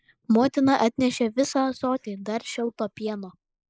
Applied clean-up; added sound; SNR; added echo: neural mask model Resemble Enhance denoiser.